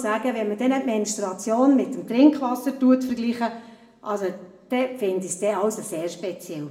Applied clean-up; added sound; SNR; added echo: none; none; none; reverberation time 0.6 s.